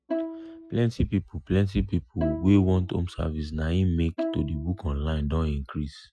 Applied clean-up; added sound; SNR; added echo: classical method Wiener filter.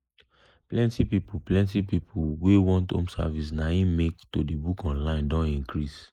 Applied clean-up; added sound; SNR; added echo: neural mask model Resemble Enhance denoiser.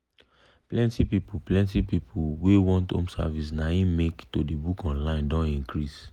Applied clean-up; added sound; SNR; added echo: none; none; none; none.